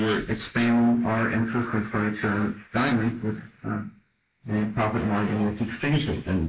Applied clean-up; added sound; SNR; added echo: neural mask model Resemble Enhance denoiser.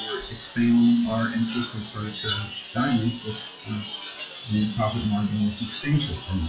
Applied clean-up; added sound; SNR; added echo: classical method log-MMSE.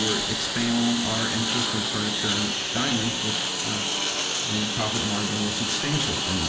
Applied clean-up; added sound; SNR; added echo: none; Engine; -2 dB; none.